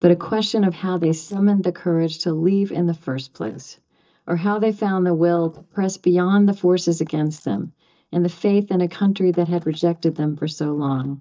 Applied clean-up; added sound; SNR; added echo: neural mask model DeepFilterNet 3.